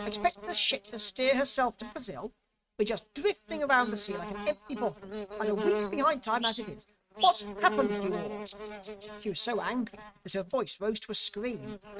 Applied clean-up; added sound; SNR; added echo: neural mask model RNNoise.